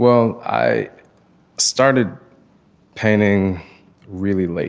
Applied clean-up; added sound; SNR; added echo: none; none; none; none.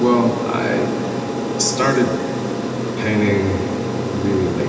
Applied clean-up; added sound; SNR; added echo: none; Aircraft; 1 dB; reverberation time 2.0 s.